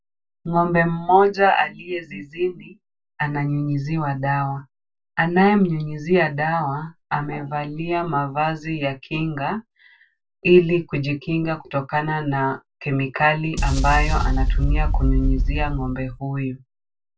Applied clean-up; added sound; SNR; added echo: none; Boom; -2 dB; reverberation time 0.1 s.